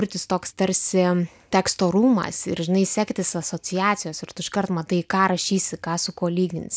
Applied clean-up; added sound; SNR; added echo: none; none; none; none.